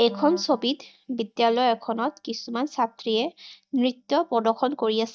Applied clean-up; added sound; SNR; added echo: neural mask model DeepFilterNet 3.